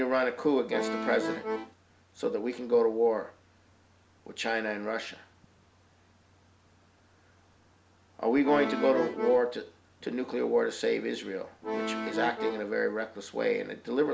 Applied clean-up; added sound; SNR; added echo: none; Accordion; 3 dB; none.